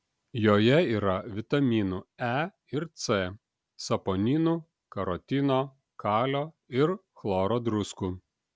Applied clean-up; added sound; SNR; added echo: none; none; none; none.